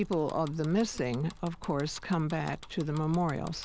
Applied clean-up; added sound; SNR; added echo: none; Bicycle; 17 dB; none.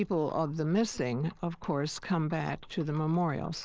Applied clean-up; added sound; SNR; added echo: neural mask model Resemble Enhance denoiser.